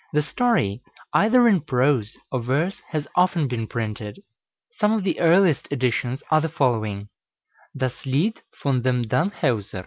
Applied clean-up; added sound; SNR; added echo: none; none; none; none.